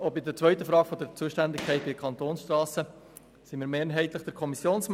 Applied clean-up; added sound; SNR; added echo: none; Gunshot, gunfire; 14 dB; none.